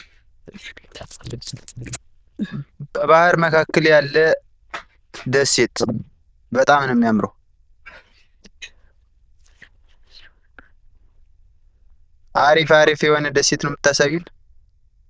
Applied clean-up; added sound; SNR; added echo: neural diffusion model UNIVERSE++.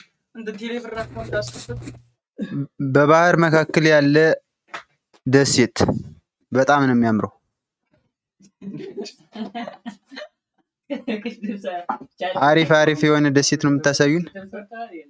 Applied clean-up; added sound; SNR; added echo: neural mask model RNNoise.